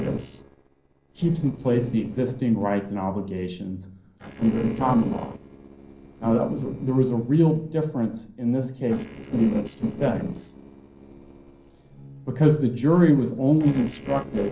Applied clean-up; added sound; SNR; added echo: neural separator model SepFormer DNS4.